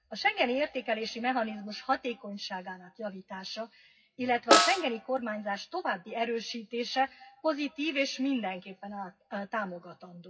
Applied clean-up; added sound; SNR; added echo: classical method WPE with log-MMSE.